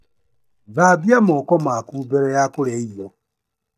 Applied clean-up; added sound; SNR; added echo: neural mask model DeepFilterNet 3.